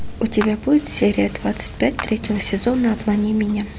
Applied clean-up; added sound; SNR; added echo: none; Mechanisms + Clapping; 17 dB; none.